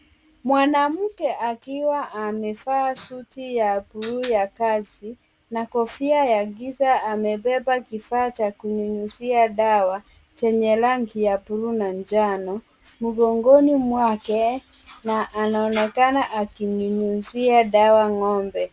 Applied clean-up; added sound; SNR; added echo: none; none; none; none.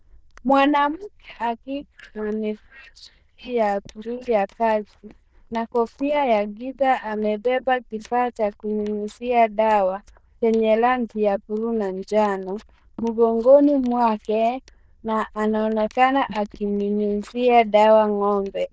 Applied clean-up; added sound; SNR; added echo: neural diffusion model UNIVERSE++.